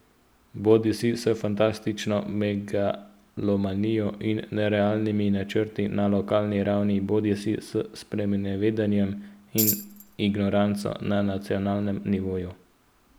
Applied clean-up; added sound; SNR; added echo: none; Tambourine; 3 dB; none.